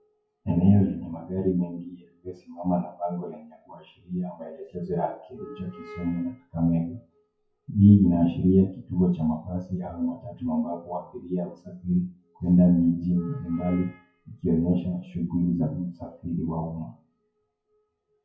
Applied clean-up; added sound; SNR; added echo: classical method WPE with log-MMSE.